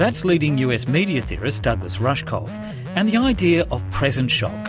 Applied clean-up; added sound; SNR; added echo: none; none; none; none.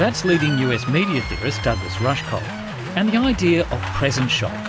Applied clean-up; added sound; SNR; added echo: none; Squeak + Rain; 11 dB; none.